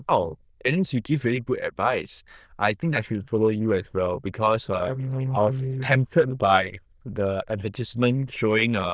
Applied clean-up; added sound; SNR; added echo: neural diffusion model UNIVERSE++.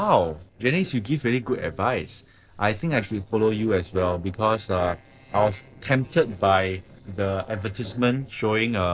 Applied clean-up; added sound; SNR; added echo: neural separator model SepFormer DNS4.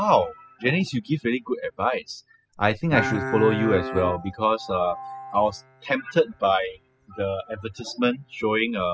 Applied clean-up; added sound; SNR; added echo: classical method spectral subtraction.